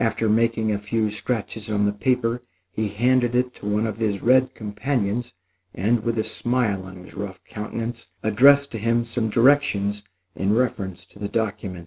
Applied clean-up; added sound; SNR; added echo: none; none; none; none.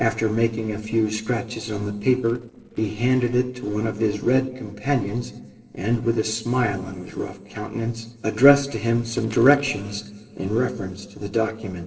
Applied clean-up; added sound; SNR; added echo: neural separator model SepFormer DNS4.